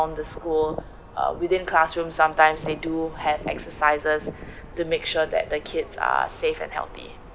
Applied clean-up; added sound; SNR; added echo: none; Subway, metro, underground; 17 dB; none.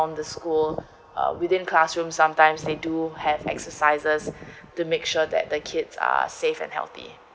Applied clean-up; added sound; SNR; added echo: none; none; none; none.